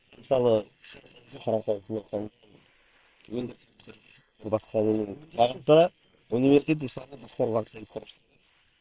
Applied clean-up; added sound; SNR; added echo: neural separator model SepFormer WHAM!.